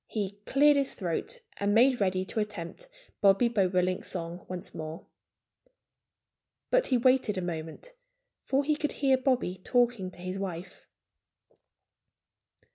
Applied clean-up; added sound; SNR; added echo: none; none; none; none.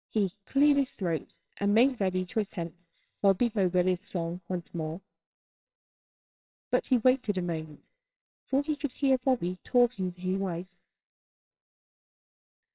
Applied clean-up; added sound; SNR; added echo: neural separator model SepFormer WHAMR!.